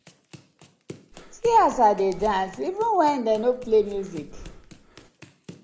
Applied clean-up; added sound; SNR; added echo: none; Breathing + Run; 20 dB; none.